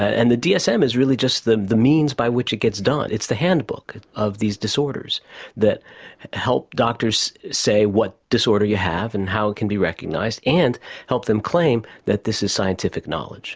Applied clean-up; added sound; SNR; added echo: none; none; none; none.